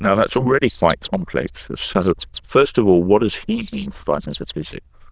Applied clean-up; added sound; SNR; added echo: neural diffusion model UNIVERSE++.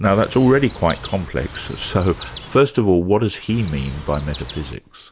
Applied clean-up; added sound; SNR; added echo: none; Chirp, tweet; 16 dB; none.